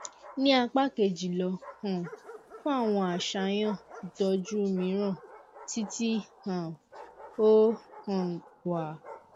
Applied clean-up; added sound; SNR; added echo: none; Bark; 19 dB; none.